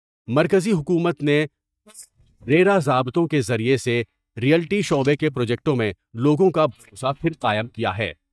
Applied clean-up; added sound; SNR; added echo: neural mask model DeepFilterNet 3.